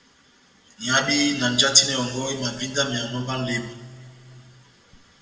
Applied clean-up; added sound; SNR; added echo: none; none; none; reverberation time 2.0 s.